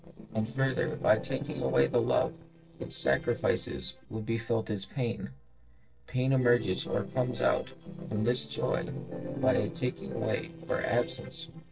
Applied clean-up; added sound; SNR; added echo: neural separator model SepFormer DNS4.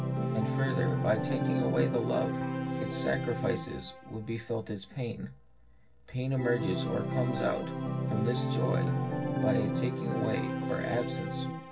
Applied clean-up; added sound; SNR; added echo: none; Organ; -1 dB; reverberation time 0.4 s.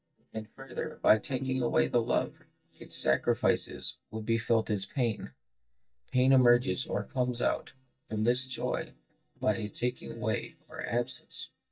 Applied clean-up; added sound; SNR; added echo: neural mask model DeepFilterNet 3.